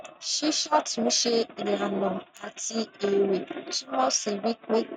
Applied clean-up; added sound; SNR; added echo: neural mask model RNNoise.